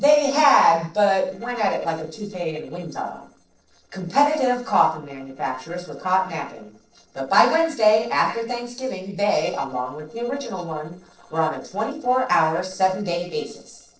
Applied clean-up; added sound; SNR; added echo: neural separator model SepFormer DNS4.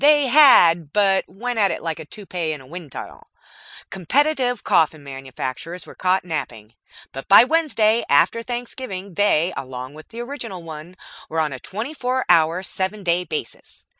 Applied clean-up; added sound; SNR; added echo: none; none; none; none.